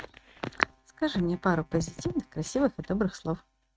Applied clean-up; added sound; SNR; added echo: neural mask model RNNoise.